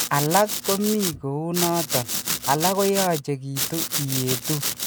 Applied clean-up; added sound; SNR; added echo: none; Domestic sounds, home sounds; 3 dB; none.